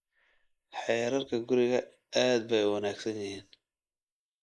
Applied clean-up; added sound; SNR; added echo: neural mask model Resemble Enhance denoiser.